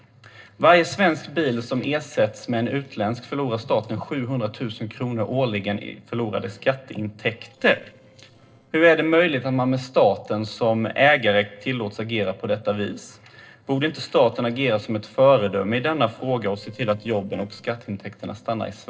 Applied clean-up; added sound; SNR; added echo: neural separator model SepFormer DNS4.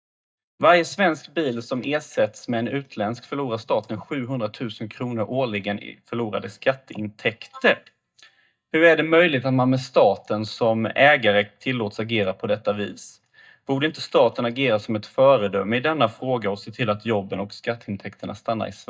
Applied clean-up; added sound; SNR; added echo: neural mask model DeepFilterNet 3.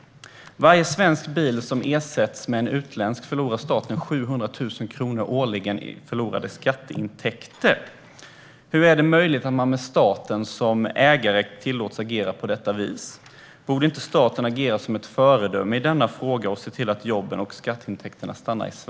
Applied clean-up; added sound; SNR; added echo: none; none; none; none.